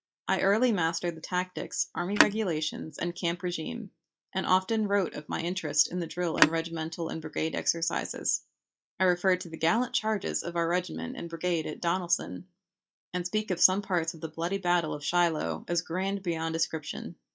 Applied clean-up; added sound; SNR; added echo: classical method log-MMSE.